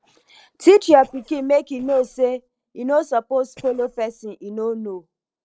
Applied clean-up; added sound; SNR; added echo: neural separator model SepFormer DNS4.